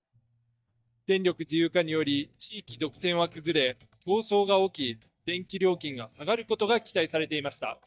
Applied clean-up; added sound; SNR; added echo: neural mask model DeepFilterNet 3.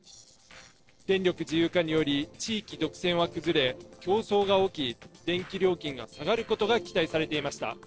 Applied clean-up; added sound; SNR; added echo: neural separator model SepFormer DNS4.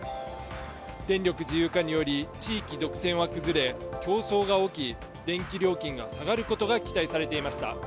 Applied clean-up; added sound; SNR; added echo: none; none; none; none.